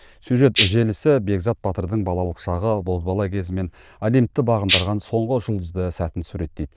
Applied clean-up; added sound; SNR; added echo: neural diffusion model UNIVERSE++.